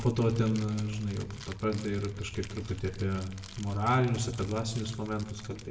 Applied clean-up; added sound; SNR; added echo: none; Crumpling, crinkling; 18 dB; reverberation time 0.6 s.